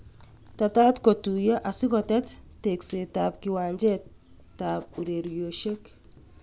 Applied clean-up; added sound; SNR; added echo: none; none; none; none.